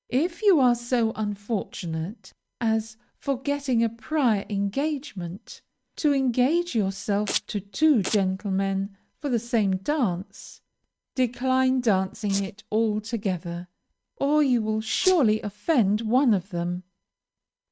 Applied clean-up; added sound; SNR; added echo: neural mask model RNNoise.